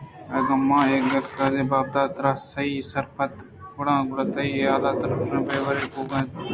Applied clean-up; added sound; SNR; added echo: none; Zipper (clothing); 11 dB; none.